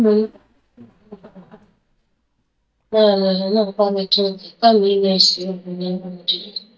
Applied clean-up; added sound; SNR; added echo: neural mask model DeepFilterNet 3.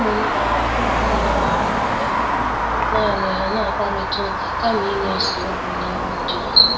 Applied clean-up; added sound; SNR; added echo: none; Traffic noise, roadway noise; -3 dB; reverberation time 0.6 s.